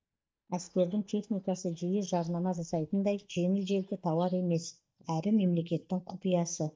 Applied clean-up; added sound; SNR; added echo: neural mask model DeepFilterNet 3.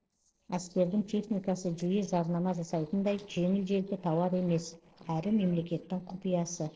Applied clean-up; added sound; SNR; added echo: neural separator model SepFormer DNS4.